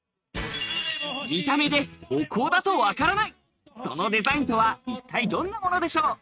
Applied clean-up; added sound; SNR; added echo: neural mask model RNNoise.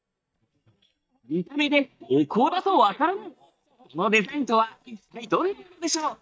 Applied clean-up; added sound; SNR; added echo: neural mask model DeepFilterNet 3.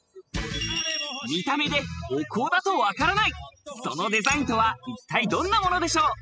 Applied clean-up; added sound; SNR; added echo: classical method spectral subtraction.